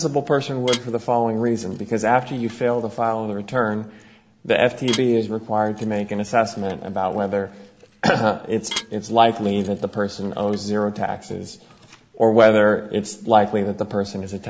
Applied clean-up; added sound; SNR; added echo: none; Dishes, pots, and pans / Glass; 18 dB; none.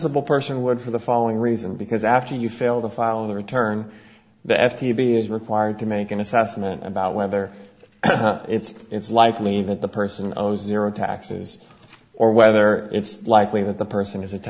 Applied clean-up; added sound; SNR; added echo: none; none; none; none.